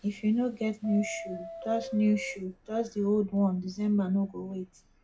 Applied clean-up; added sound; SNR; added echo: none; Subway, metro, underground; 16 dB; reverberation time 0.2 s.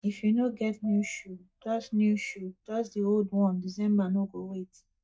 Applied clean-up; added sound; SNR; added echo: neural mask model DeepFilterNet 3.